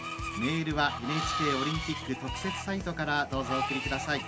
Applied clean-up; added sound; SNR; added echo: none; Screech; 4 dB; none.